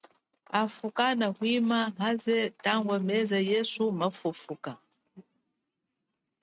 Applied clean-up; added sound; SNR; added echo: neural mask model RNNoise.